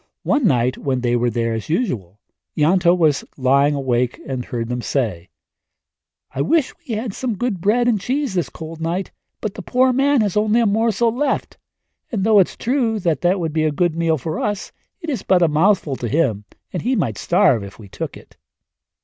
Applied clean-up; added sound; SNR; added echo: none; none; none; none.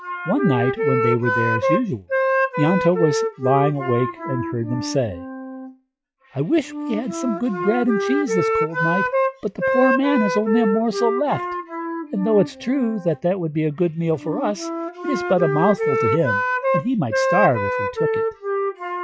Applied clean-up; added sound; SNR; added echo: classical method log-MMSE.